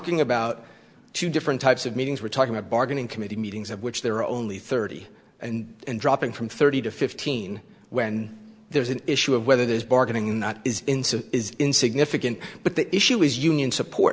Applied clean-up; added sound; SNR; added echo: none; none; none; none.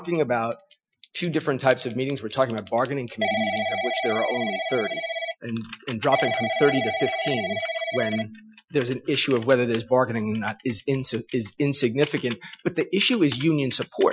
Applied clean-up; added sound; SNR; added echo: classical method Wiener filter.